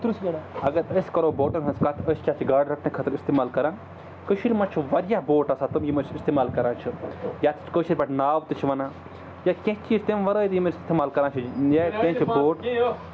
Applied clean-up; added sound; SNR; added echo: none; none; none; none.